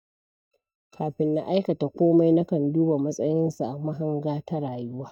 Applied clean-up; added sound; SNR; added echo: neural mask model DeepFilterNet 3.